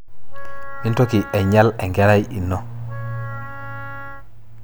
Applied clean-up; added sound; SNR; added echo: none; Wind instrument, woodwind instrument; 17 dB; none.